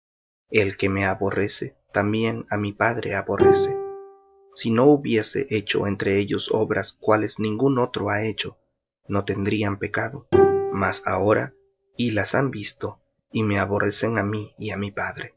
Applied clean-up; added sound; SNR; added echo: none; Bowed string instrument; 1 dB; none.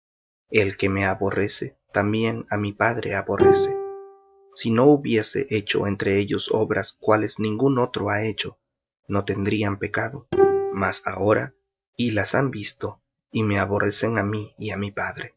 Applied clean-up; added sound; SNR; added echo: neural mask model RNNoise.